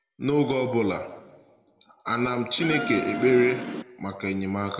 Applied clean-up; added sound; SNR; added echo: none; Insect; 5 dB; reverberation time 1.1 s.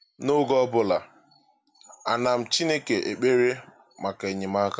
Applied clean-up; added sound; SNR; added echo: none; none; none; none.